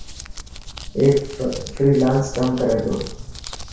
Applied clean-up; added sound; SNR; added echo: none; Crumpling, crinkling; 12 dB; reverberation time 0.6 s.